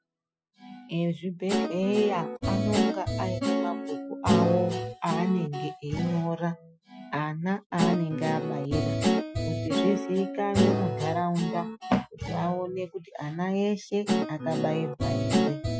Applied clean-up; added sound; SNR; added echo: classical method Wiener filter.